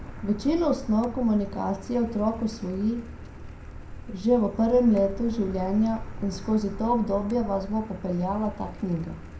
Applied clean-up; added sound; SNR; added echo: none; Car; 12 dB; reverberation time 0.4 s.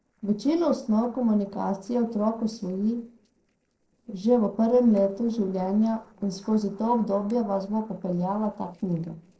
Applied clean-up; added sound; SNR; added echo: neural separator model SepFormer DNS4.